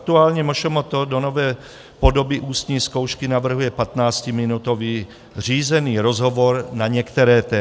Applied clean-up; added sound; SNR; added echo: none; none; none; none.